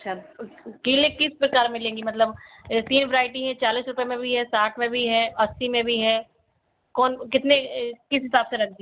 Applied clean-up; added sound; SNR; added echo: none; none; none; none.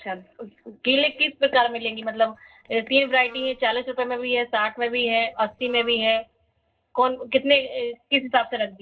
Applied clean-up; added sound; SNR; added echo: neural separator model SepFormer DNS4.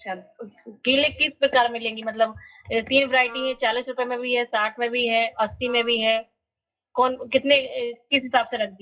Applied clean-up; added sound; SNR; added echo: classical method WPE with log-MMSE.